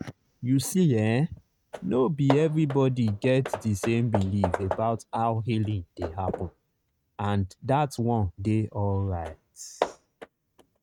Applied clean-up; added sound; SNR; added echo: neural mask model RNNoise.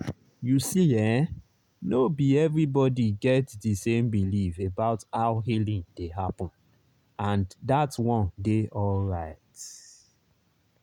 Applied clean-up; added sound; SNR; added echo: none; none; none; none.